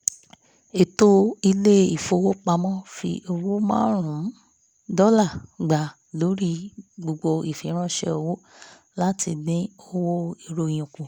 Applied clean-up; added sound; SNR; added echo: none; none; none; none.